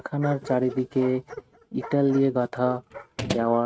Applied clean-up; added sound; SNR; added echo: neural mask model RNNoise.